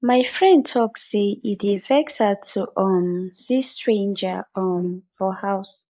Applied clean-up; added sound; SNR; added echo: neural mask model Resemble Enhance denoiser.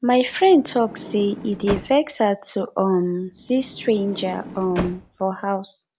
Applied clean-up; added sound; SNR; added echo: none; Sliding door; 13 dB; none.